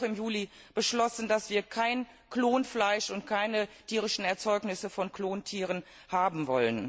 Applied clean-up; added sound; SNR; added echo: none; none; none; none.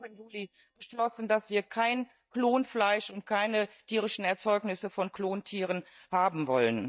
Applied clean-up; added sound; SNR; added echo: neural mask model DeepFilterNet 3.